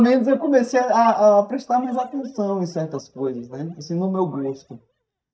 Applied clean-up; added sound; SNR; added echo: neural mask model DeepFilterNet 3.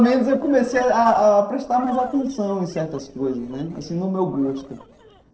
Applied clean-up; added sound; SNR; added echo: neural separator model SepFormer DNS4.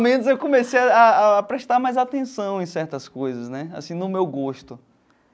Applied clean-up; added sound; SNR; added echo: none; none; none; none.